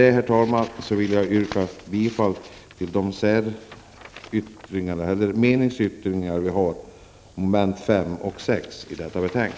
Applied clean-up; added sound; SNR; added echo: none; none; none; none.